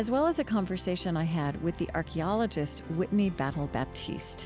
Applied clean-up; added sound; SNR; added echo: none; Organ; 19 dB; none.